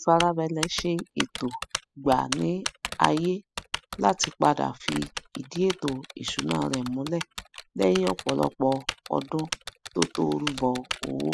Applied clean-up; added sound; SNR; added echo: classical method spectral subtraction.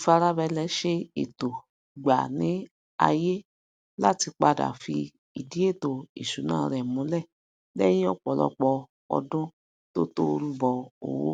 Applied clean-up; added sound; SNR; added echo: none; none; none; none.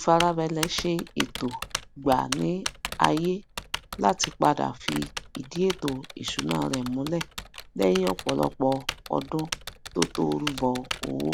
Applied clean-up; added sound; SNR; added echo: none; Typing; 9 dB; none.